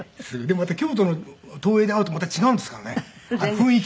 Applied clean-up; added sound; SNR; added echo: none; none; none; none.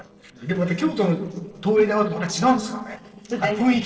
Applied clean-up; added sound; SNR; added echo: neural separator model SepFormer DNS4.